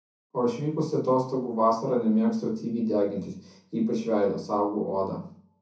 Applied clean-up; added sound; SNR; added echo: none; none; none; reverberation time 0.6 s.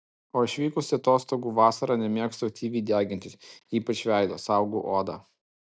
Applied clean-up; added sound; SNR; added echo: none; none; none; none.